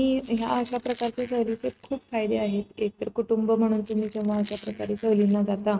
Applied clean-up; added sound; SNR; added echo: neural mask model RNNoise.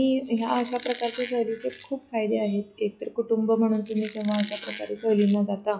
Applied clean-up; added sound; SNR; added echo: classical method log-MMSE.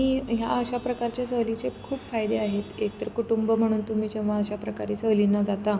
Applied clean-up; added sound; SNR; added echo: none; none; none; none.